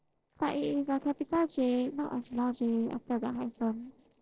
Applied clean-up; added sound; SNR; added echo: neural separator model SepFormer DNS4.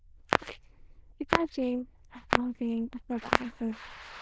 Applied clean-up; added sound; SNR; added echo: neural diffusion model UNIVERSE++.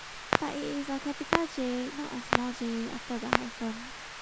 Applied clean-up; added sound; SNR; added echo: none; Clock; -1 dB; none.